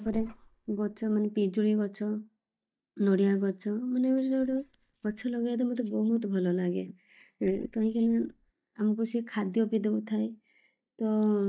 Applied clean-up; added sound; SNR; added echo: neural mask model DeepFilterNet 3.